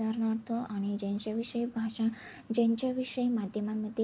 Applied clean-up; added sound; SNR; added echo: none; none; none; none.